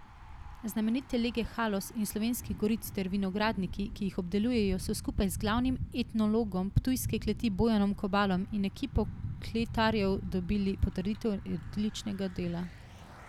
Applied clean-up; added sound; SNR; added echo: none; Thunder / Bicycle; 11 dB; none.